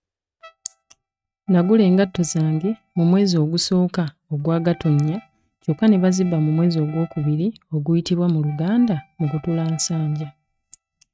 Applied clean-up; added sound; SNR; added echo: neural mask model RNNoise.